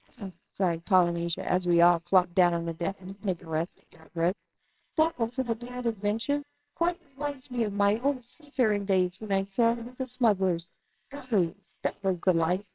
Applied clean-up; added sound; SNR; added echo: neural separator model SepFormer WHAMR!.